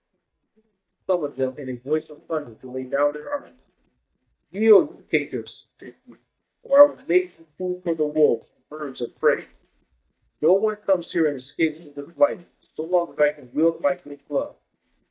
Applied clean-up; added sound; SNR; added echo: neural mask model DeepFilterNet 3.